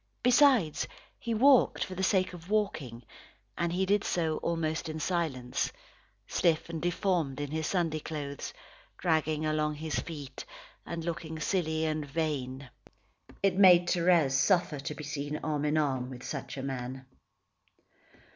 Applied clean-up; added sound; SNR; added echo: none; none; none; none.